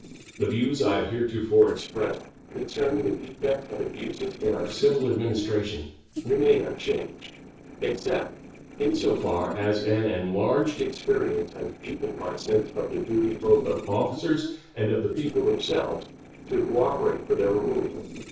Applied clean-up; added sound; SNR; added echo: neural separator model SepFormer DNS4.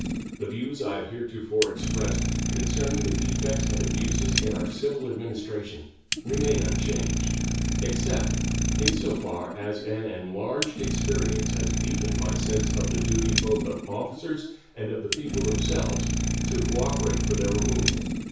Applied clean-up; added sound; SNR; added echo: none; Idling; -4 dB; reverberation time 0.6 s.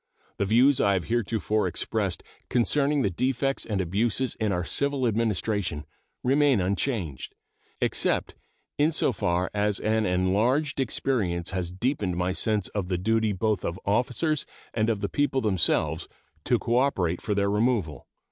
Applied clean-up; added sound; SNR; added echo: none; none; none; none.